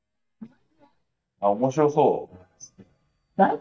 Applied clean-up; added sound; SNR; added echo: neural mask model DeepFilterNet 3.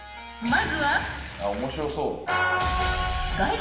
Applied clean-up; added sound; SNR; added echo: none; Water / Splash, splatter; 15 dB; reverberation time 1.4 s.